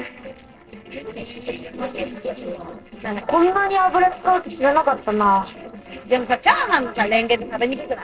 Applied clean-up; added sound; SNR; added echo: neural separator model SepFormer DNS4.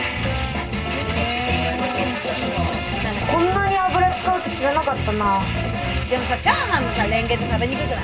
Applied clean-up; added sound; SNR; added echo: none; Bass guitar; 8 dB; reverberation time 0.2 s.